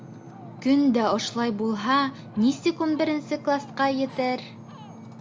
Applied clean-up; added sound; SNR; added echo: none; Ocean; 16 dB; none.